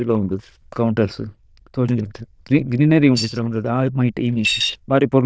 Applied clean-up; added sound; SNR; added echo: neural diffusion model UNIVERSE++.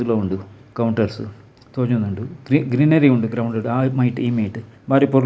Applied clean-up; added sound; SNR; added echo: none; none; none; none.